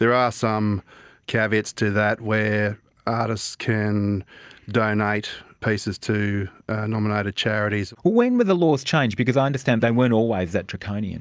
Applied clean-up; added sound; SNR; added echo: none; none; none; none.